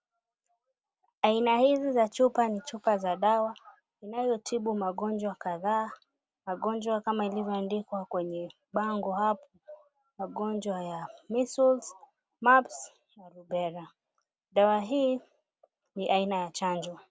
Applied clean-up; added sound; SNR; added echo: none; none; none; none.